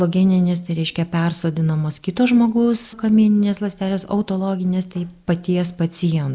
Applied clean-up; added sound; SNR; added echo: none; none; none; none.